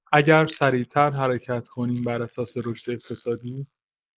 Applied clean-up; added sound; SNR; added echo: neural mask model Resemble Enhance denoiser.